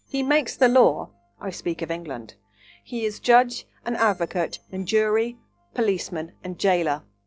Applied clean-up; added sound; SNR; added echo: neural separator model SepFormer DNS4.